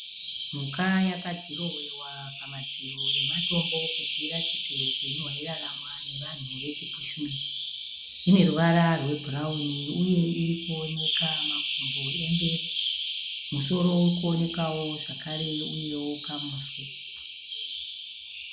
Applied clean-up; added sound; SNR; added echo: none; Bird vocalization, bird call, bird song; 1 dB; none.